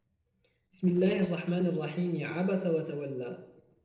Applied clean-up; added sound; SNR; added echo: neural separator model SepFormer DNS4.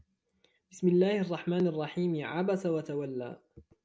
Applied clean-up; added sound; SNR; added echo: none; none; none; none.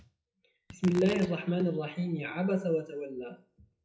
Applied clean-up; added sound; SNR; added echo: classical method WPE with log-MMSE.